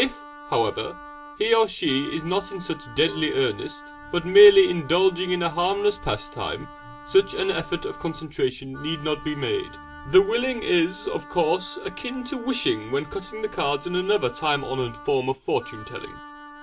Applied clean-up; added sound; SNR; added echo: none; Cowbell + Wind instrument, woodwind instrument; 18 dB; none.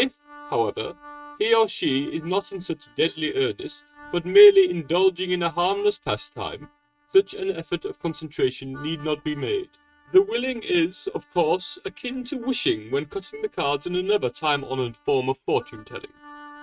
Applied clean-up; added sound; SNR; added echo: neural mask model RNNoise.